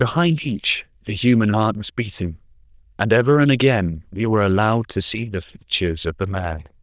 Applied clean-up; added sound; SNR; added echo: neural diffusion model UNIVERSE++.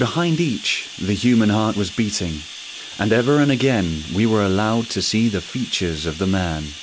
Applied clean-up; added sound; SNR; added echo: none; Bathtub (filling or washing); 15 dB; none.